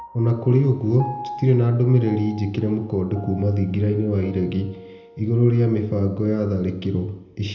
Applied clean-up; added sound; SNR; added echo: none; Piano; 19 dB; reverberation time 0.7 s.